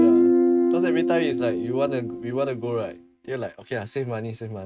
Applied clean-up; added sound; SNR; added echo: neural mask model RNNoise.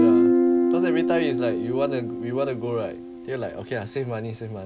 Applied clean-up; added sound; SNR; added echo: none; Guitar; -5 dB; none.